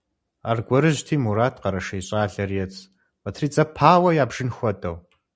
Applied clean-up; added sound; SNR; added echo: none; none; none; none.